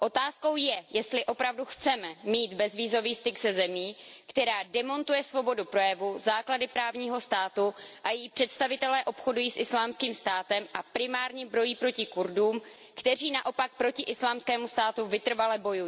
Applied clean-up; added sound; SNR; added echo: none; none; none; none.